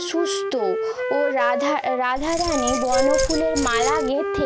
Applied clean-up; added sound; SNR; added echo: none; Wind instrument, woodwind instrument + Keys jangling; 1 dB; none.